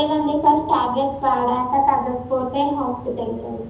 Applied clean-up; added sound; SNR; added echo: none; Mechanical fan; 19 dB; reverberation time 0.7 s.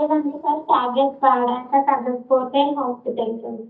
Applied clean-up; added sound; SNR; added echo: neural mask model DeepFilterNet 3.